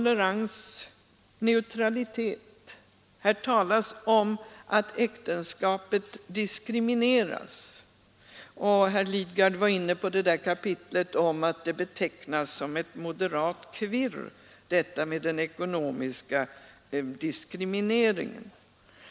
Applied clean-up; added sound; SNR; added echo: none; none; none; none.